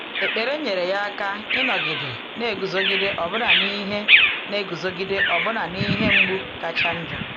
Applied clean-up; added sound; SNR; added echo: none; Bird vocalization, bird call, bird song; -3 dB; none.